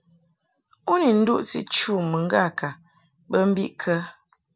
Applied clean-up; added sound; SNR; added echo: none; none; none; none.